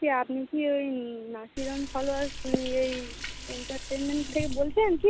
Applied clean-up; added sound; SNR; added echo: none; Liquid; 8 dB; none.